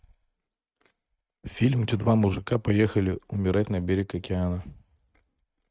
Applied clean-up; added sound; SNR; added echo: neural mask model RNNoise.